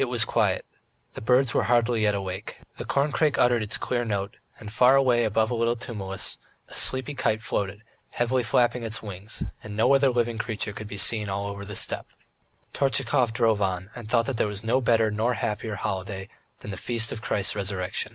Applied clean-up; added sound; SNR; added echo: none; none; none; none.